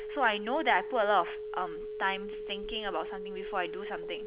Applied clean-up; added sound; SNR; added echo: none; Telephone; 7 dB; none.